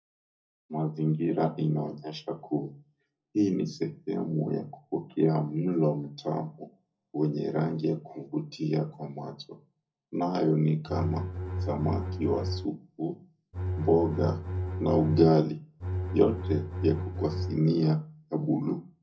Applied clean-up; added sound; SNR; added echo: none; Bowed string instrument; 3 dB; reverberation time 0.4 s.